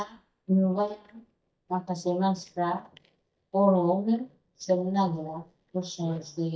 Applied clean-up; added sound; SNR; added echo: neural mask model DeepFilterNet 3.